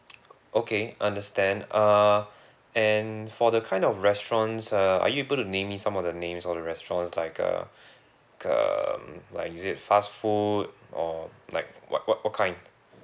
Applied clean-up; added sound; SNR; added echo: none; none; none; none.